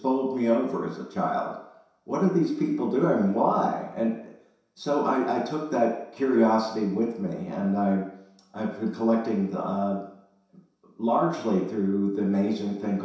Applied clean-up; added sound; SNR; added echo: none; none; none; reverberation time 0.7 s.